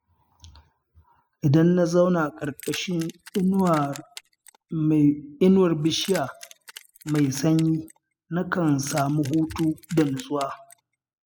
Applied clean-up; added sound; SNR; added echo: classical method spectral subtraction.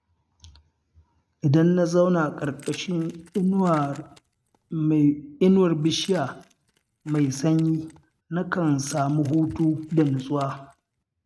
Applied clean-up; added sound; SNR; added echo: neural mask model RNNoise.